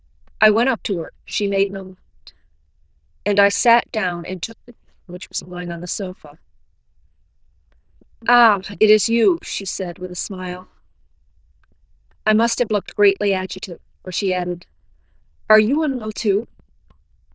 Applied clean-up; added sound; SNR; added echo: neural diffusion model UNIVERSE++.